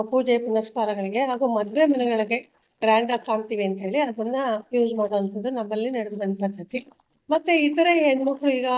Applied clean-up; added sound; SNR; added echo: neural mask model DeepFilterNet 3.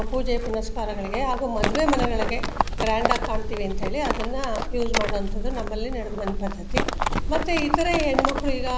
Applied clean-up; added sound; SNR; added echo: none; Livestock, farm animals, working animals; -2 dB; none.